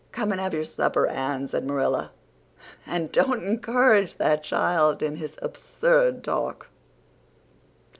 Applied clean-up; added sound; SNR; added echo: none; none; none; none.